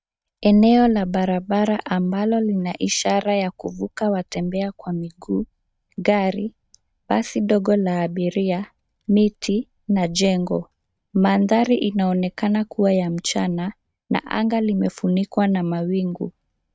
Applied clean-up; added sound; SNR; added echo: neural mask model RNNoise.